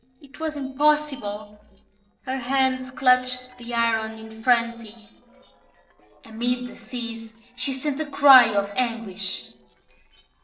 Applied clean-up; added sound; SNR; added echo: neural separator model SepFormer DNS4.